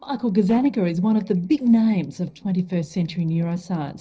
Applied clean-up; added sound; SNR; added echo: neural separator model SepFormer DNS4.